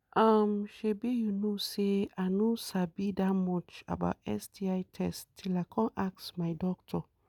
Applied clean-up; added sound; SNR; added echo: none; none; none; none.